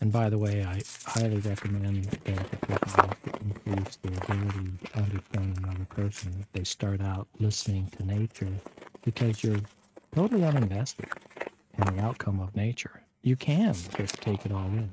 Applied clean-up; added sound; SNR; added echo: neural mask model RNNoise.